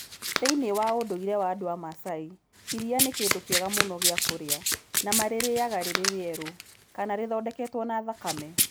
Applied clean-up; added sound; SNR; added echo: none; Domestic sounds, home sounds; 1 dB; none.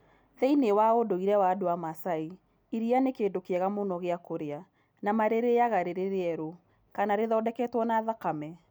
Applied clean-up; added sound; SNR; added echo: none; none; none; none.